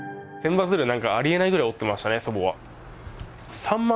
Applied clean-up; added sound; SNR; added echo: none; none; none; none.